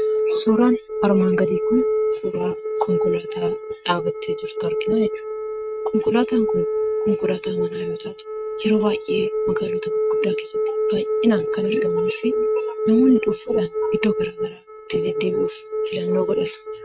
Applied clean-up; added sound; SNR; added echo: neural mask model RNNoise.